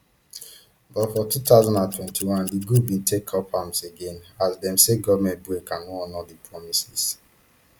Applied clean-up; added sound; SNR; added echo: none; Scissors; 15 dB; none.